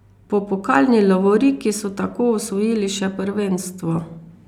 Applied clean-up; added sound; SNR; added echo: none; none; none; none.